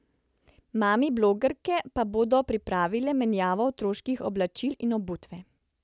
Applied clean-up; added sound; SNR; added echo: none; none; none; none.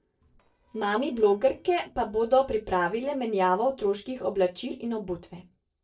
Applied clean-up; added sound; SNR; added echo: neural separator model SepFormer DNS4.